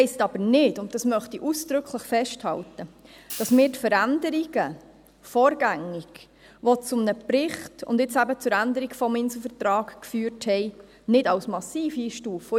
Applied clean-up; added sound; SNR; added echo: none; Hi-hat; 18 dB; none.